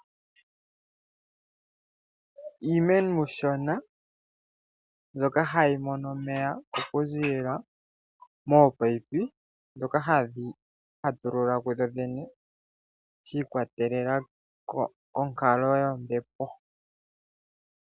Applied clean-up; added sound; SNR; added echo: none; none; none; none.